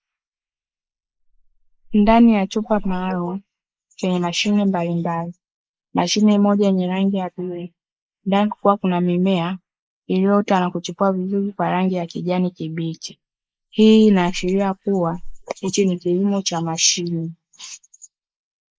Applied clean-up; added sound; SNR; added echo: neural mask model Resemble Enhance denoiser.